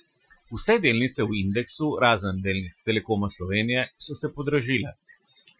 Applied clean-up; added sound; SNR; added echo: classical method Wiener filter.